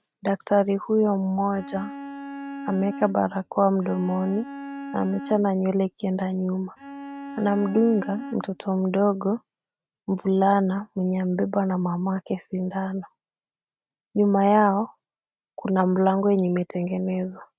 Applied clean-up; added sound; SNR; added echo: neural mask model RNNoise.